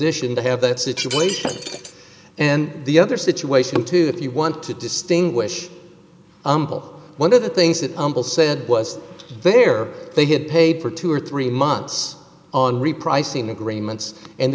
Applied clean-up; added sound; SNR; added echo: none; Shatter; 9 dB; none.